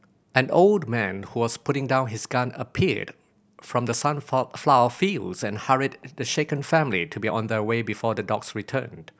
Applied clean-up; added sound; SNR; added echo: none; none; none; none.